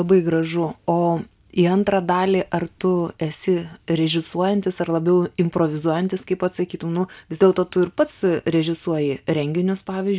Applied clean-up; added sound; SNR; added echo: none; none; none; none.